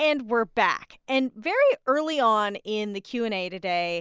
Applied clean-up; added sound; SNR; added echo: none; none; none; none.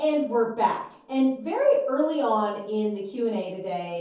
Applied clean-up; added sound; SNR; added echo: none; none; none; reverberation time 0.6 s.